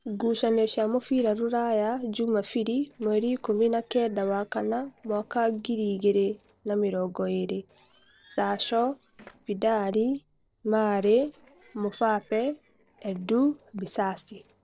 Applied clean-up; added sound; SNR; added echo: neural separator model SepFormer DNS4.